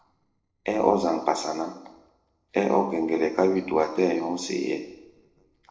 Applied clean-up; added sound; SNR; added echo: neural separator model SepFormer DNS4.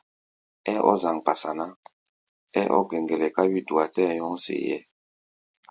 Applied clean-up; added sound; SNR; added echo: none; none; none; none.